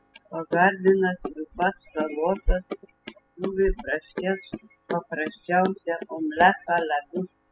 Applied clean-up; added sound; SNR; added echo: classical method spectral subtraction.